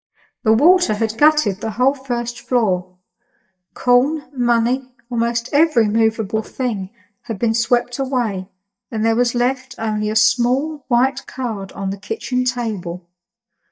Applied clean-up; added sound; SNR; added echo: neural mask model DeepFilterNet 3.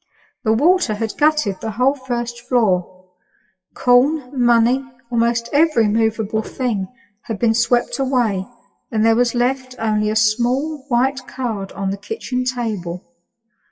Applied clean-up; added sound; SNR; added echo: classical method WPE with log-MMSE.